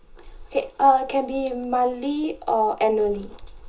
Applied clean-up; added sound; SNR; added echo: none; Cricket; 20 dB; reverberation time 0.2 s.